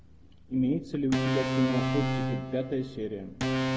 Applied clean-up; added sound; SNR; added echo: none; Organ; 0 dB; none.